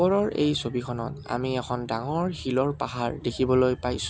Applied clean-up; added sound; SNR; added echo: none; none; none; none.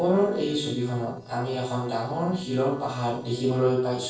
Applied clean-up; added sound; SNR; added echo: neural separator model SepFormer DNS4.